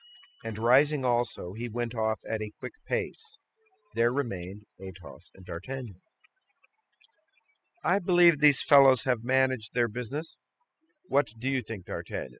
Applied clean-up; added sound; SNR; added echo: classical method spectral subtraction.